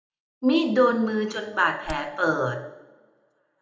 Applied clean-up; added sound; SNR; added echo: none; Hammer; 14 dB; reverberation time 0.7 s.